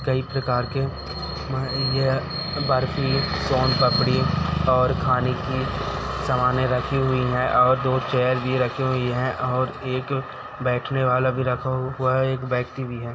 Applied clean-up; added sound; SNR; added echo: none; Bowed string instrument; 14 dB; reverberation time 1.1 s.